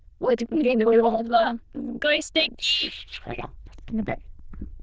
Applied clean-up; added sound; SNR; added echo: neural diffusion model UNIVERSE++.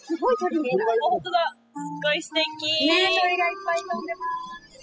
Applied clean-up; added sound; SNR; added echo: classical method spectral subtraction.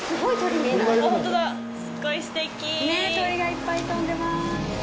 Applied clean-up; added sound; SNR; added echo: none; none; none; none.